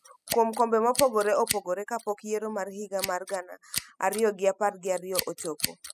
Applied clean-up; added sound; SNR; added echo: classical method spectral subtraction.